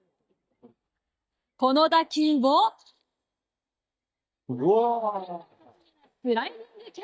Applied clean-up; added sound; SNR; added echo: neural mask model DeepFilterNet 3.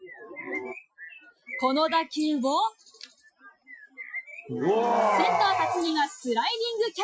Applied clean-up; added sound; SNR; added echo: classical method Wiener filter.